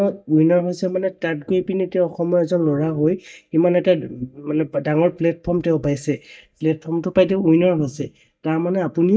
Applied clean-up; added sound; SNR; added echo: neural mask model DeepFilterNet 3.